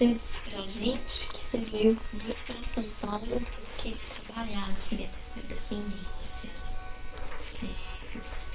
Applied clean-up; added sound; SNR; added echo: neural separator model SepFormer WHAM!.